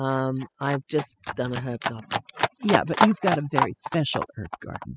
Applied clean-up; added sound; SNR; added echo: classical method spectral subtraction.